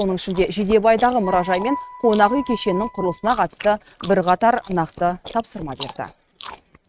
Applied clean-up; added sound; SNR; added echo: neural mask model RNNoise.